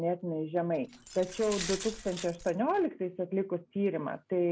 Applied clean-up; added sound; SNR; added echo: none; Glass; 11 dB; none.